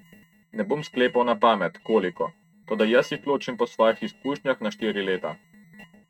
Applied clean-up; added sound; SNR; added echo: neural mask model RNNoise.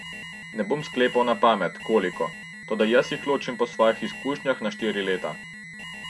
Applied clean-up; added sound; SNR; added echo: none; Alarm; 12 dB; none.